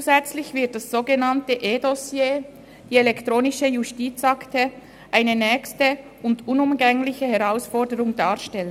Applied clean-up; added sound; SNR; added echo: none; none; none; none.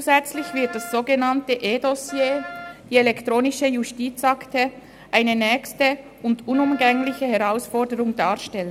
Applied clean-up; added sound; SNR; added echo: none; Wind instrument, woodwind instrument; 16 dB; none.